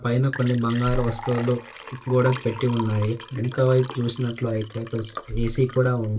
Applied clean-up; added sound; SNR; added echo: none; Liquid; 12 dB; reverberation time 0.2 s.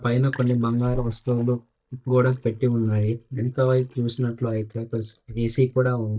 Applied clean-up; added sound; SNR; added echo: neural mask model DeepFilterNet 3.